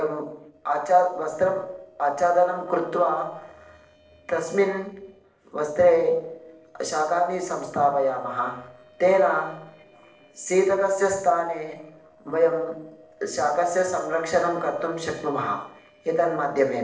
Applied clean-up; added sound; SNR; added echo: neural separator model SepFormer DNS4.